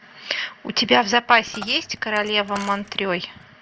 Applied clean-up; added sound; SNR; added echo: none; Coin (dropping); 19 dB; none.